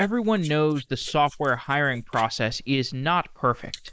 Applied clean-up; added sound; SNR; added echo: neural mask model Resemble Enhance denoiser.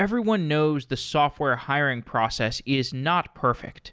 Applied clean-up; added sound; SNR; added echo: none; none; none; none.